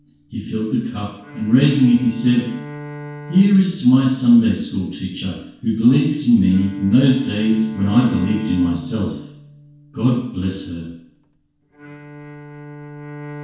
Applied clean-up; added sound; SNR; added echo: none; Bowed string instrument; 18 dB; reverberation time 0.6 s.